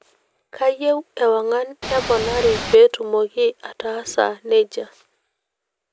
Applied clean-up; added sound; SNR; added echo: none; Ocean / Boat, Water vehicle; 7 dB; none.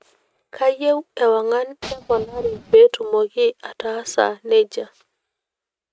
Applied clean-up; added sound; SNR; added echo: neural mask model RNNoise.